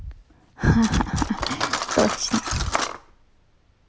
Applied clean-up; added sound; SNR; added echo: none; Cutlery, silverware; 5 dB; none.